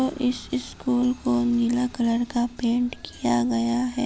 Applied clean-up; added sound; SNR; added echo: none; none; none; none.